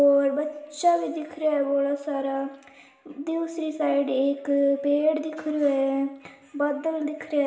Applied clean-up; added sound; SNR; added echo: none; none; none; reverberation time 0.9 s.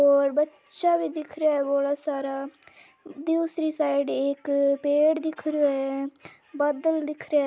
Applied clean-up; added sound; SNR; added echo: none; none; none; none.